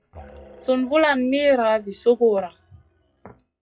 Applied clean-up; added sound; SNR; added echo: classical method WPE with log-MMSE.